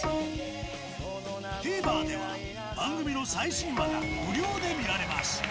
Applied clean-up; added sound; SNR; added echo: none; Bowed string instrument; 5 dB; none.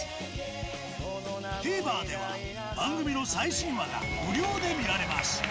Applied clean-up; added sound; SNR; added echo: none; none; none; none.